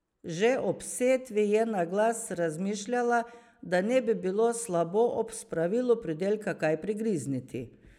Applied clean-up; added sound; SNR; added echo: none; none; none; none.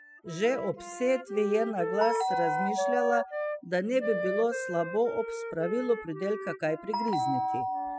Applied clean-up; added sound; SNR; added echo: classical method spectral subtraction.